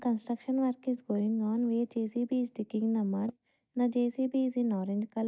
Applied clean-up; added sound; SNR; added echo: neural mask model DeepFilterNet 3.